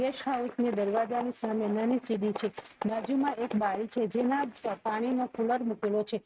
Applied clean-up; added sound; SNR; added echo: neural mask model RNNoise.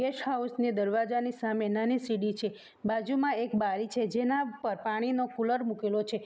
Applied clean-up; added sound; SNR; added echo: none; none; none; none.